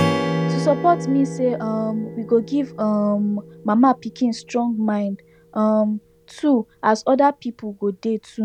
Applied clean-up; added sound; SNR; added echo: none; Strum; 9 dB; none.